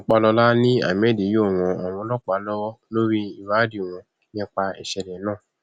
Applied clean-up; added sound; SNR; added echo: none; none; none; none.